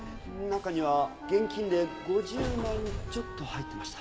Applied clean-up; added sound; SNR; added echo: none; Wind instrument, woodwind instrument + Train; 10 dB; none.